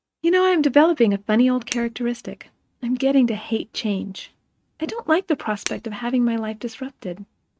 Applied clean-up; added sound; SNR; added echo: neural mask model RNNoise.